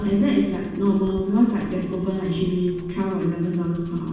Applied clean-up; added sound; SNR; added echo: none; Musical instrument; 19 dB; reverberation time 1.2 s.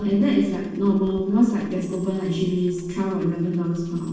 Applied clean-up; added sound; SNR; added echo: neural separator model SepFormer DNS4.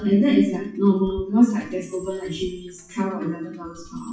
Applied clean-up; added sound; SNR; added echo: classical method WPE with log-MMSE.